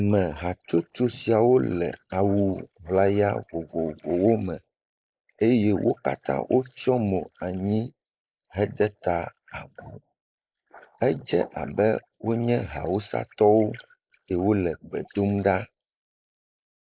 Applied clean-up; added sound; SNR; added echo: neural mask model Resemble Enhance denoiser.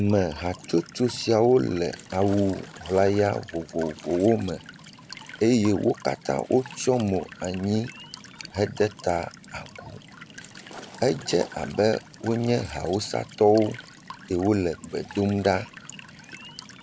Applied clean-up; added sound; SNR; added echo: none; Walk, footsteps / Stream / Trickle, dribble / Chirp, tweet; 18 dB; none.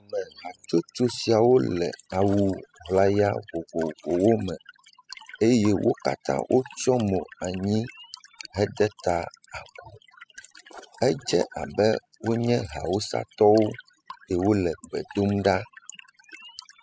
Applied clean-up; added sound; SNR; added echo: classical method spectral subtraction.